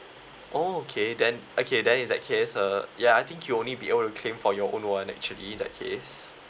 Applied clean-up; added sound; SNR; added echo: none; none; none; none.